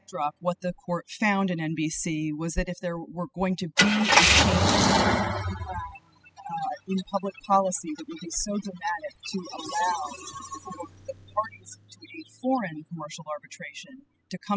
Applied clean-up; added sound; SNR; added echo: classical method spectral subtraction.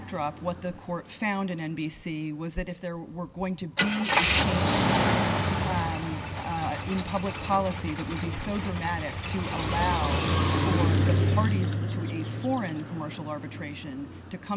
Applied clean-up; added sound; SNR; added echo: none; Car; -4 dB; none.